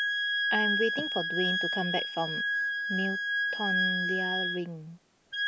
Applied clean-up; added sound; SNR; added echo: none; Wind instrument, woodwind instrument; -4 dB; none.